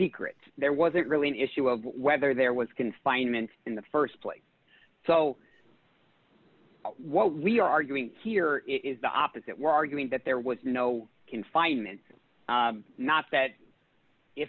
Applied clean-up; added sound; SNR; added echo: none; none; none; none.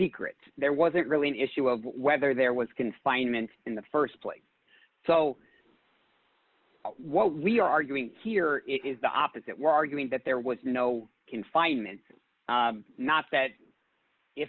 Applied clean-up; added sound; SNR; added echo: neural mask model Resemble Enhance denoiser.